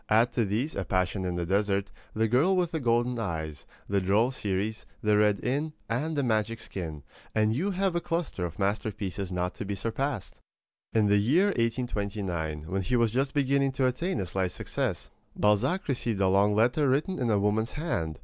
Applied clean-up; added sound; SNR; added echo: none; none; none; none.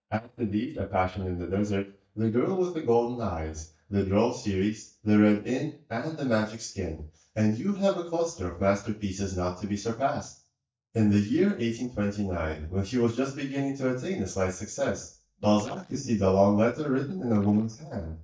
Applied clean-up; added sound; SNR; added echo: neural mask model DeepFilterNet 3.